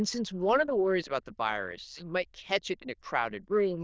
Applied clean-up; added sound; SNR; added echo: neural diffusion model UNIVERSE++.